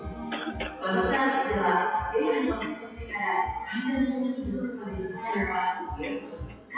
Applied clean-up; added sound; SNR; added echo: classical method WPE with log-MMSE.